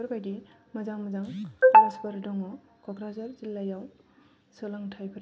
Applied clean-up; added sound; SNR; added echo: none; none; none; none.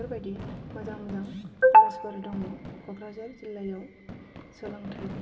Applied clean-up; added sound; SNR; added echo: none; Fireworks; 16 dB; reverberation time 1.4 s.